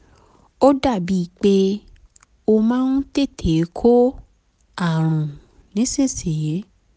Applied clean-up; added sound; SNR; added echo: none; none; none; none.